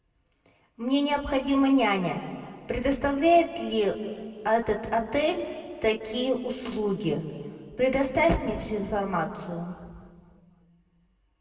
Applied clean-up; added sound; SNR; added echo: none; none; none; reverberation time 2.2 s.